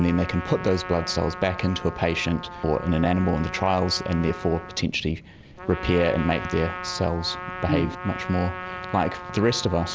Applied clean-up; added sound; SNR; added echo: none; Trumpet; 11 dB; none.